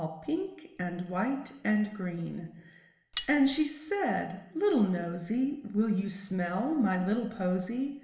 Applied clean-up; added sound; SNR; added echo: none; Cutlery, silverware; -5 dB; reverberation time 0.9 s.